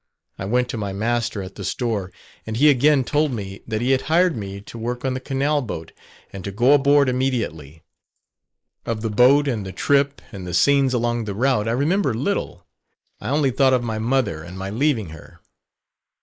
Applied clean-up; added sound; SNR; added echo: neural mask model Resemble Enhance denoiser.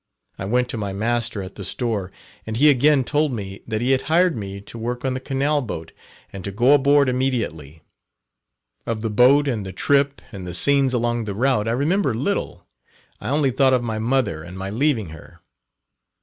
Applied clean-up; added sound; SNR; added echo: none; none; none; none.